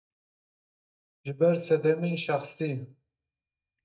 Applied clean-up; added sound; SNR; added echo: neural mask model DeepFilterNet 3.